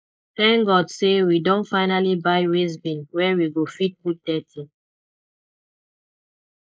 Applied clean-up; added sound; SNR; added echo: neural mask model Resemble Enhance denoiser.